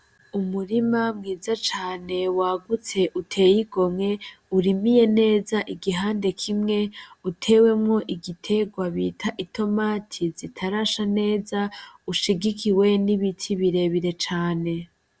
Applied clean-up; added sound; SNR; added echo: none; none; none; none.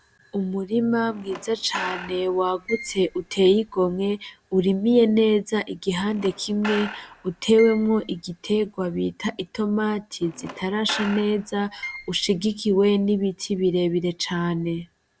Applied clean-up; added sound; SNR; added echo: none; Squeak / Screech; 15 dB; none.